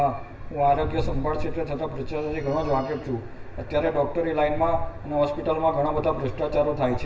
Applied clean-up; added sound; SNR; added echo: none; none; none; reverberation time 1.0 s.